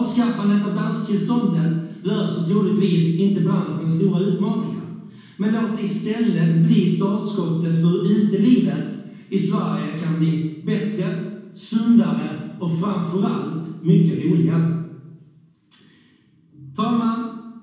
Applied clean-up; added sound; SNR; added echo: none; none; none; reverberation time 1.2 s.